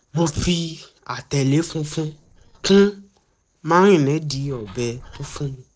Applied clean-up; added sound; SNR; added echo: neural separator model SepFormer DNS4.